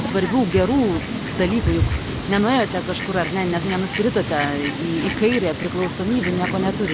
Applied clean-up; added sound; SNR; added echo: none; Fowl; 4 dB; none.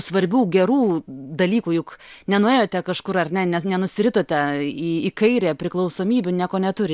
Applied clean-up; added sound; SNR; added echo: none; none; none; none.